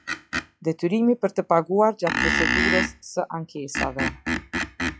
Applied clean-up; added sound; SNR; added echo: classical method log-MMSE.